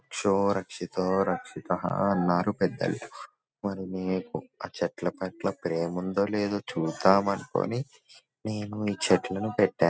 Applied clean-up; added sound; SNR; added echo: none; none; none; none.